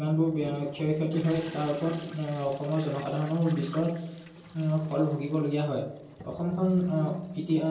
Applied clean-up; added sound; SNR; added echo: none; Toilet flush; 20 dB; reverberation time 0.3 s.